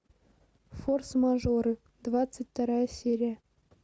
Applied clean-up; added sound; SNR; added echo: none; none; none; none.